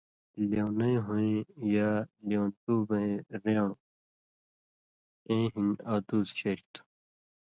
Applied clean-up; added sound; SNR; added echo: none; none; none; none.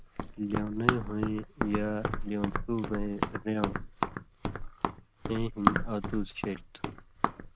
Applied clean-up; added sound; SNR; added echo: none; Run; -1 dB; none.